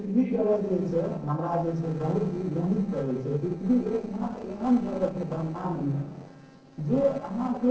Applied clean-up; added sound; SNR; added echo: neural separator model SepFormer DNS4.